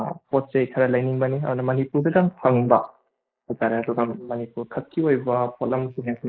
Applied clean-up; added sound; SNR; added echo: neural mask model Resemble Enhance denoiser.